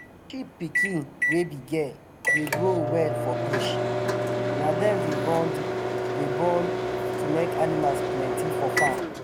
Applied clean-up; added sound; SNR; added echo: none; Microwave oven; -2 dB; none.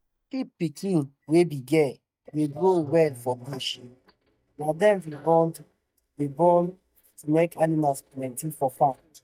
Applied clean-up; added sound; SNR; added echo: neural mask model DeepFilterNet 3.